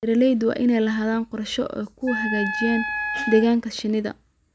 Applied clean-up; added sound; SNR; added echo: none; Wind instrument, woodwind instrument; 6 dB; none.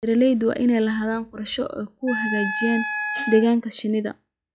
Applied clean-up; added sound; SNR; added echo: classical method log-MMSE.